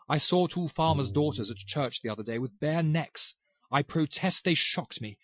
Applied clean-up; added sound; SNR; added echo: classical method Wiener filter.